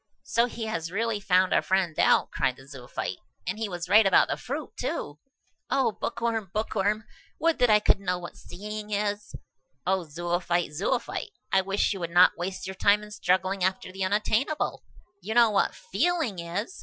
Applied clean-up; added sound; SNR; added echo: classical method Wiener filter.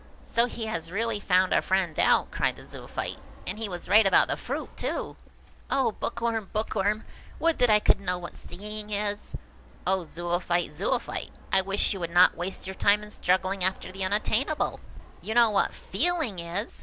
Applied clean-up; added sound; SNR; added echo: none; Fixed-wing aircraft, airplane; 18 dB; none.